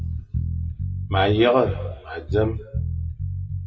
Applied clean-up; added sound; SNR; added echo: classical method WPE with log-MMSE.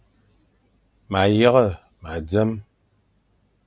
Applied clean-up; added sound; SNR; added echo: none; none; none; none.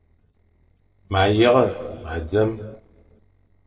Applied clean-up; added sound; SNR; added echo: neural separator model SepFormer DNS4.